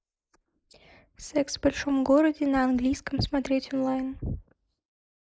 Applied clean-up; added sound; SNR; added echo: neural mask model Resemble Enhance denoiser.